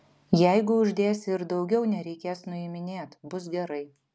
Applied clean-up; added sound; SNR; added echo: none; none; none; none.